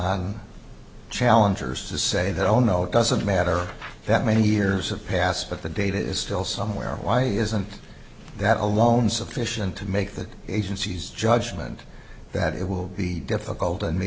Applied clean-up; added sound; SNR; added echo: none; none; none; none.